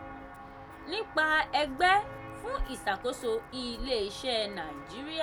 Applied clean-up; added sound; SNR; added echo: none; Walk, footsteps; 11 dB; none.